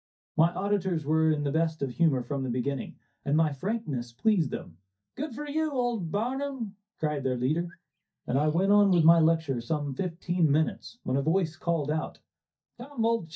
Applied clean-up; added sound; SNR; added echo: neural mask model DeepFilterNet 3.